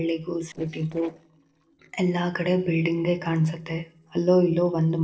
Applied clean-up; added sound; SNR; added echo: neural separator model SepFormer DNS4.